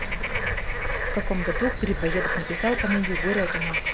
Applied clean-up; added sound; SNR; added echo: none; Bird / Frog; -2 dB; none.